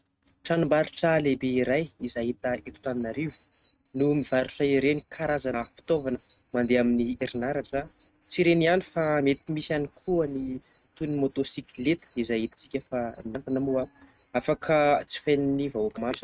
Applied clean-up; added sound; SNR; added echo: neural mask model RNNoise.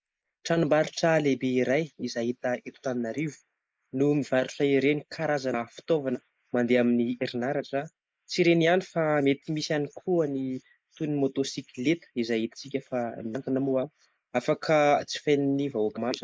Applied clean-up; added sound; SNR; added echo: neural mask model Resemble Enhance denoiser.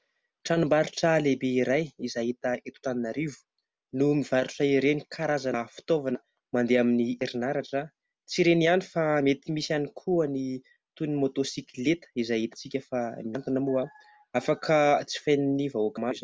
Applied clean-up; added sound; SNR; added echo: none; none; none; none.